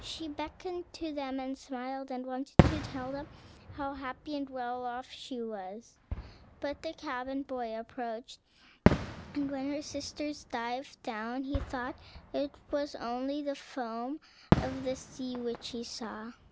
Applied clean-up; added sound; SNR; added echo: none; Fireworks; -1 dB; none.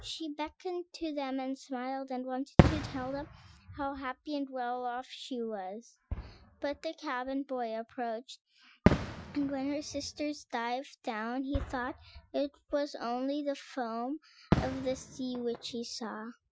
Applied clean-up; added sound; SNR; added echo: classical method Wiener filter.